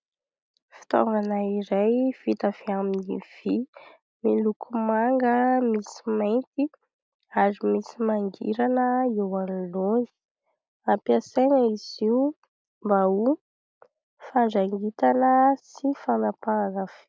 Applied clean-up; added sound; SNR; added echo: none; none; none; none.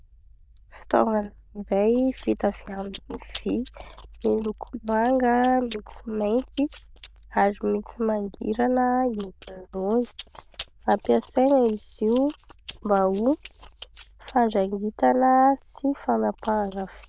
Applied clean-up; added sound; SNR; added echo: neural diffusion model UNIVERSE++.